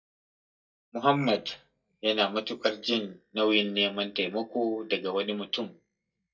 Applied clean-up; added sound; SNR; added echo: neural mask model DeepFilterNet 3.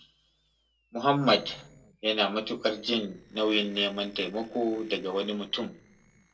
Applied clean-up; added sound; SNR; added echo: neural separator model SepFormer DNS4.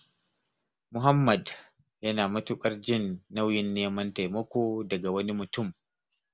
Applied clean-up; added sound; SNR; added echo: none; none; none; none.